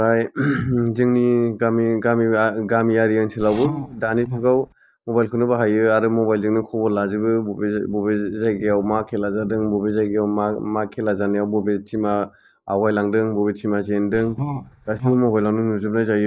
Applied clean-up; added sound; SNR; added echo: neural mask model DeepFilterNet 3.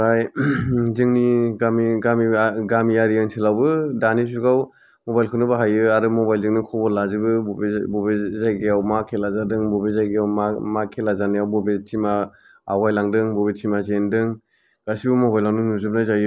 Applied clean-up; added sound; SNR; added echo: none; none; none; none.